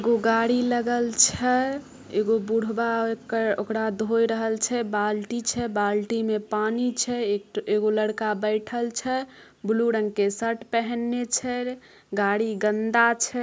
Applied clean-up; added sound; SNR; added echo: none; none; none; none.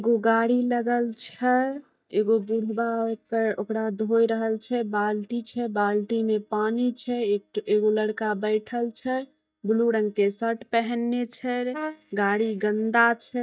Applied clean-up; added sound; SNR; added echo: neural mask model DeepFilterNet 3.